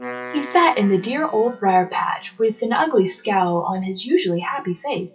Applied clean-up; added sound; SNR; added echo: classical method WPE with log-MMSE.